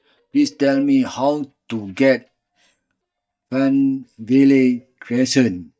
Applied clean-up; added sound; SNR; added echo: neural mask model DeepFilterNet 3.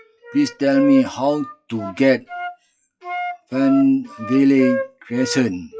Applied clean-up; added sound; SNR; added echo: classical method WPE with log-MMSE.